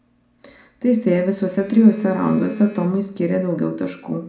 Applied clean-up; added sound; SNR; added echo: none; Telephone; 18 dB; reverberation time 0.4 s.